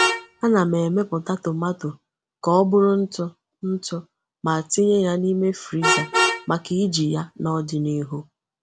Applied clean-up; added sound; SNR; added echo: none; Vehicle horn, car horn, honking; 7 dB; none.